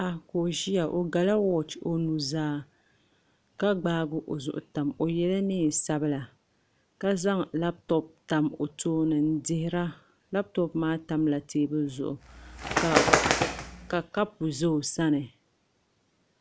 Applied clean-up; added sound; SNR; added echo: none; Bird; -1 dB; none.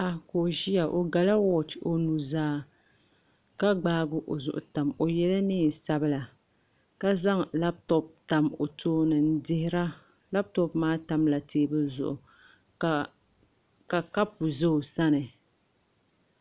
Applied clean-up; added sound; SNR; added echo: none; none; none; none.